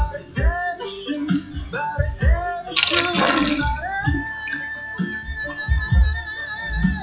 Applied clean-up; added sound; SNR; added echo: classical method WPE with log-MMSE.